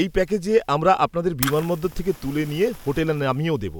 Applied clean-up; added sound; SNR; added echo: none; Fire; 16 dB; none.